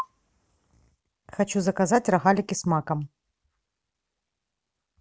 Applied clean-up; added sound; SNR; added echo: none; none; none; none.